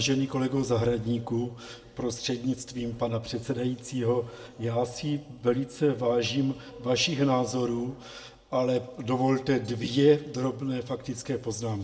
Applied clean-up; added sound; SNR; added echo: none; none; none; reverberation time 0.3 s.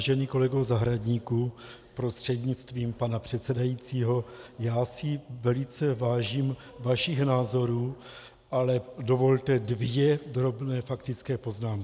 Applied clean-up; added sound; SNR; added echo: none; none; none; none.